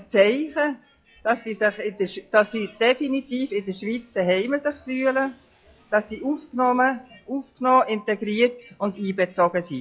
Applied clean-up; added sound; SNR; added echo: classical method log-MMSE.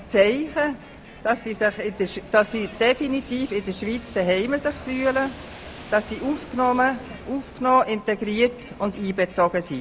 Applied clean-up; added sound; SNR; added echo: none; Rain + Crowd; 18 dB; none.